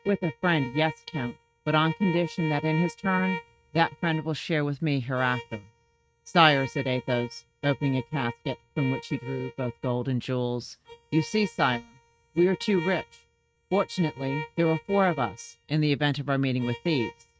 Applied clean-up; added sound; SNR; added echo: neural mask model RNNoise.